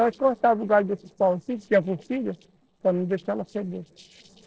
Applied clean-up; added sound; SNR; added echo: neural separator model SepFormer DNS4.